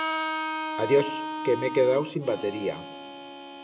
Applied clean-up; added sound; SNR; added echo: none; Harmonica; 5 dB; reverberation time 0.8 s.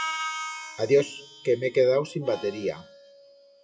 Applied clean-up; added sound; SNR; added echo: classical method WPE with log-MMSE.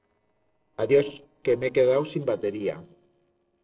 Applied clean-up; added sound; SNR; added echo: neural separator model SepFormer DNS4.